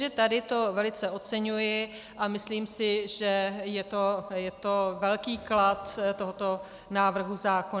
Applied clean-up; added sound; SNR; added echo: none; none; none; none.